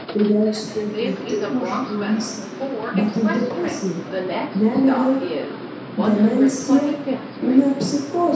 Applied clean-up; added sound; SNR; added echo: none; Subway, metro, underground; 7 dB; reverberation time 0.7 s.